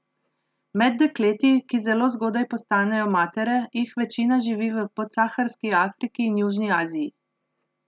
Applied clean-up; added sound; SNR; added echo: none; none; none; none.